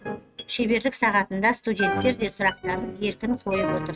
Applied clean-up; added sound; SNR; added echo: neural mask model RNNoise.